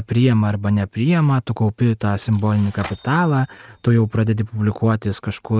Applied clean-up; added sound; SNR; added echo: neural mask model RNNoise.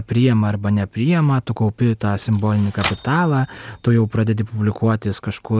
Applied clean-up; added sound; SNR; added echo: none; Typewriter; 16 dB; none.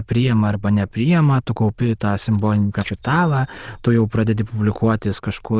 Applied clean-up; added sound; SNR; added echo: neural diffusion model UNIVERSE++.